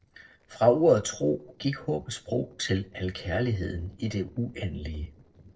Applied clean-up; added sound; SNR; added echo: neural separator model SepFormer DNS4.